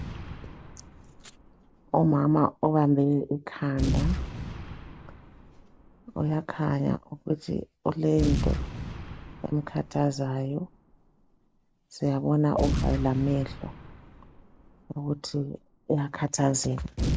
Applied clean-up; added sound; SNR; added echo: none; Boom; 7 dB; none.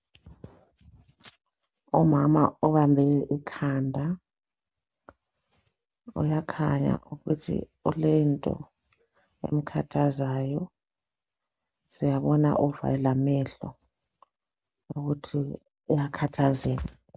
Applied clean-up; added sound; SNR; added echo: none; none; none; none.